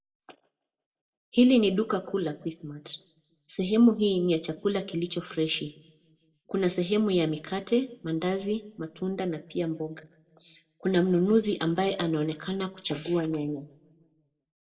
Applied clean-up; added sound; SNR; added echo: none; none; none; reverberation time 0.6 s.